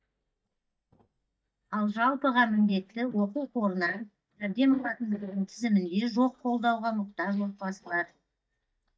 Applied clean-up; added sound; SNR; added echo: neural mask model DeepFilterNet 3.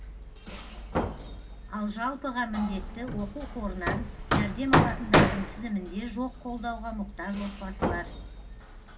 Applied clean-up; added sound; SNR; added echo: none; Hammer; -4 dB; reverberation time 0.4 s.